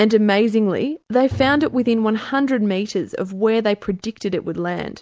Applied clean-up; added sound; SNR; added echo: none; Bowed string instrument; 19 dB; none.